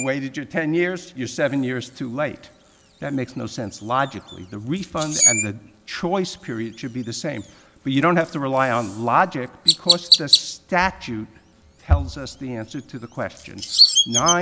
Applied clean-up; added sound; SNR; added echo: none; Chirp, tweet; 1 dB; none.